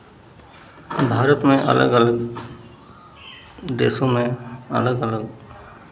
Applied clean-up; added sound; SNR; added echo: none; none; none; none.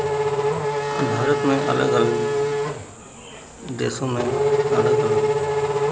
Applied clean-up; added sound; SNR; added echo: none; Race car, auto racing / Accelerating, revving, vroom; -4 dB; none.